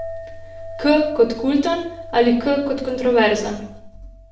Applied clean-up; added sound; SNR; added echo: none; Chink, clink; 17 dB; reverberation time 0.6 s.